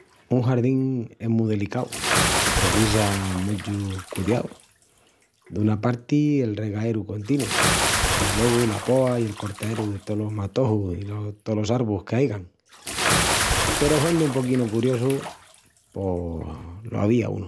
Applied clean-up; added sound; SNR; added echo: none; Bathtub (filling or washing) / Splash, splatter; 4 dB; none.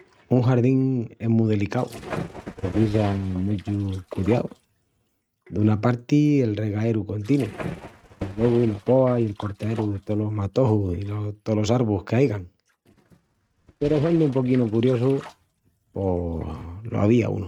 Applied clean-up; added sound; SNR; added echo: neural mask model RNNoise.